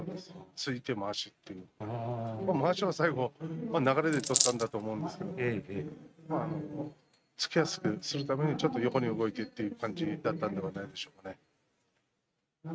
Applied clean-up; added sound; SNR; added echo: neural mask model RNNoise.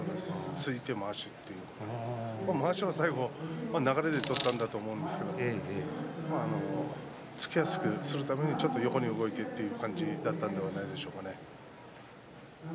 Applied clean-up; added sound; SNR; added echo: none; Coin (dropping); -5 dB; none.